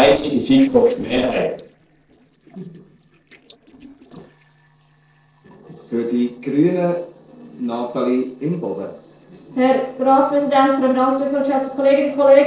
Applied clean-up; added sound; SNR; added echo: neural separator model SepFormer DNS4.